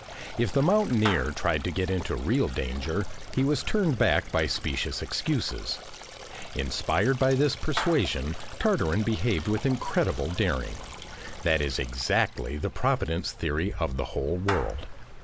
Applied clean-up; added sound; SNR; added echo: none; Stream + Meow / Clapping; 13 dB; none.